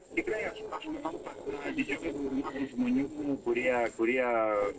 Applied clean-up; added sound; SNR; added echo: neural separator model SepFormer DNS4.